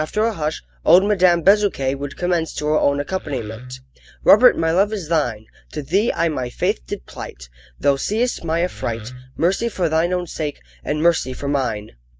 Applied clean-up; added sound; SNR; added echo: neural mask model DeepFilterNet 3.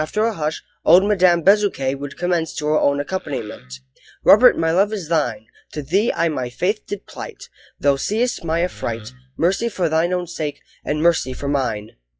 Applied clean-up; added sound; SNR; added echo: classical method log-MMSE.